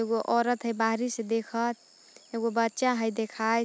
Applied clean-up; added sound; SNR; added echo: none; none; none; none.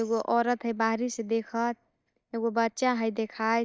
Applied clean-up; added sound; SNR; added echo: neural mask model DeepFilterNet 3.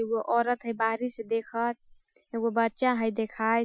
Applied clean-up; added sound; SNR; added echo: classical method Wiener filter.